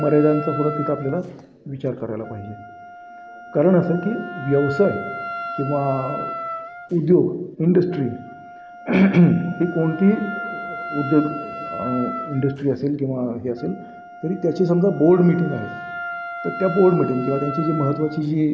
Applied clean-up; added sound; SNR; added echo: none; Wind instrument, woodwind instrument; 12 dB; none.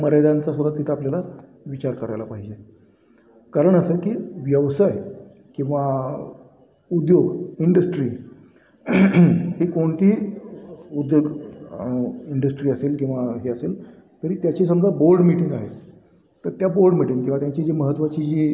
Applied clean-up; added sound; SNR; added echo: none; none; none; none.